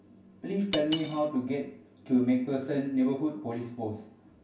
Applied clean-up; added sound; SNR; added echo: none; Cutlery, silverware; 6 dB; reverberation time 0.3 s.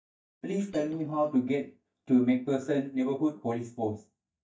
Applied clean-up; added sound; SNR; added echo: neural mask model DeepFilterNet 3.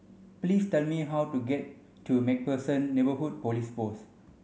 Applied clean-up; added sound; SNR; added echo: none; none; none; none.